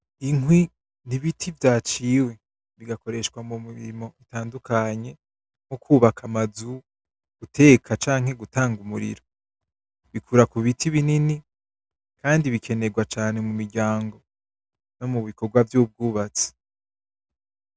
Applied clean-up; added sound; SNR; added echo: none; none; none; none.